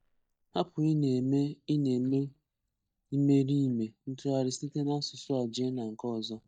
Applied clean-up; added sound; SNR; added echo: neural mask model DeepFilterNet 3.